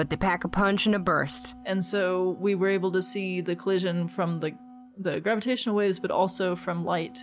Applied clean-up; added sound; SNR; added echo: none; Wind instrument, woodwind instrument; 20 dB; none.